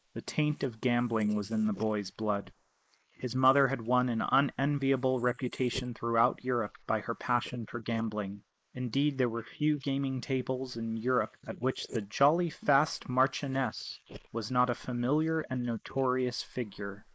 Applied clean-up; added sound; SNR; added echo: neural mask model Resemble Enhance denoiser.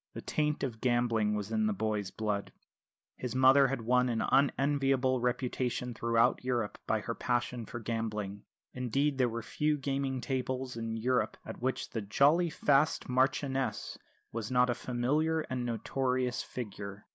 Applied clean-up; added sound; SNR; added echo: none; none; none; none.